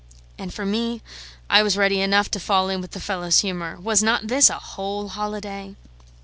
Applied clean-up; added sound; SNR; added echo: none; none; none; none.